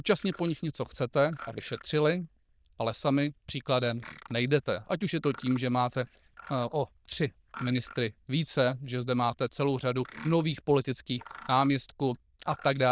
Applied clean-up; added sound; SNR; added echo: neural diffusion model UNIVERSE++.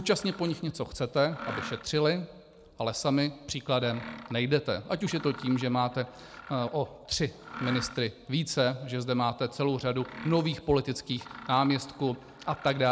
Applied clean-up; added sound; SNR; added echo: none; Mechanisms; 17 dB; none.